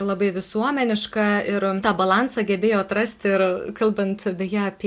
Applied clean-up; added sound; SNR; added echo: none; none; none; none.